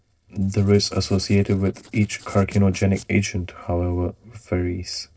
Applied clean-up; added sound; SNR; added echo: neural separator model SepFormer DNS4.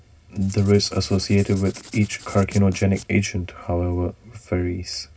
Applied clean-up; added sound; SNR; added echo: none; Writing; 20 dB; reverberation time 0.4 s.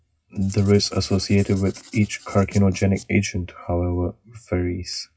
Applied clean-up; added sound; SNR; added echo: classical method WPE with log-MMSE.